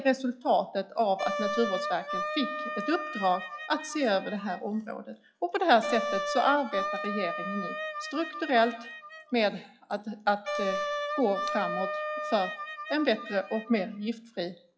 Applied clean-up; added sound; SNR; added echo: classical method log-MMSE.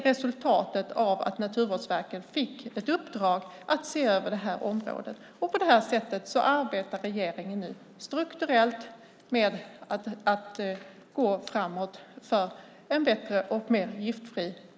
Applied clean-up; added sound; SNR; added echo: none; none; none; none.